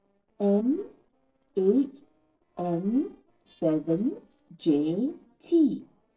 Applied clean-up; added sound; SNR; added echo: neural separator model SepFormer DNS4.